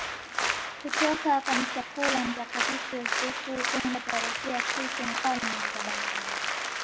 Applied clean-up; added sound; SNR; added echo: none; Applause; -2 dB; none.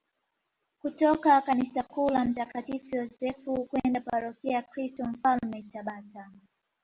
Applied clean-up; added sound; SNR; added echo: none; none; none; none.